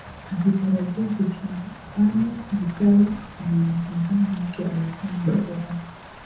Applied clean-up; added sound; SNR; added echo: none; Rain; 17 dB; reverberation time 0.6 s.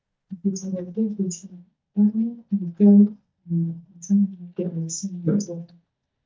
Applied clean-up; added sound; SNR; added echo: neural mask model DeepFilterNet 3.